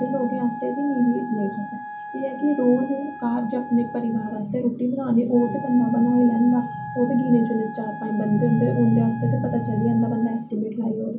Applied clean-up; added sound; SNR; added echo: none; Wind instrument, woodwind instrument; 13 dB; reverberation time 0.4 s.